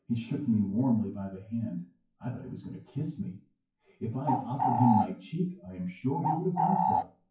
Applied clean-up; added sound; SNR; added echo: classical method WPE with log-MMSE.